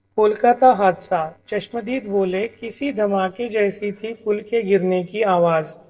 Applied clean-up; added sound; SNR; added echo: neural separator model SepFormer DNS4.